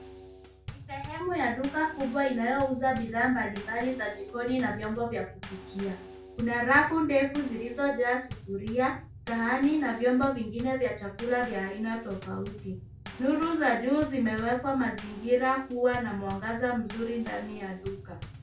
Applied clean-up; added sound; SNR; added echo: none; Bass drum / Snare drum / Drum kit; 15 dB; reverberation time 0.3 s.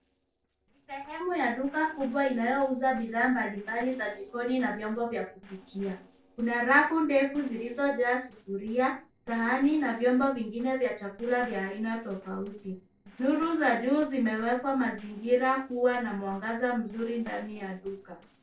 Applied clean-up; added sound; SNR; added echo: neural separator model SepFormer DNS4.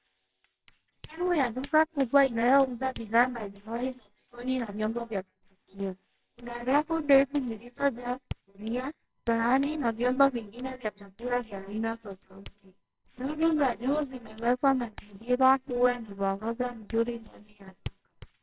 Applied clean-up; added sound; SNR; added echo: neural separator model SepFormer WHAMR!.